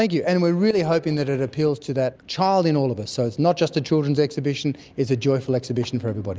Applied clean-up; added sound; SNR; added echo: none; none; none; none.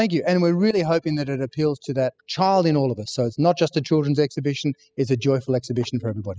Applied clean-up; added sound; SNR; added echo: classical method spectral subtraction.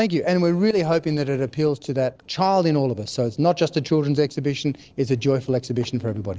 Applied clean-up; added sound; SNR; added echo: neural separator model SepFormer DNS4.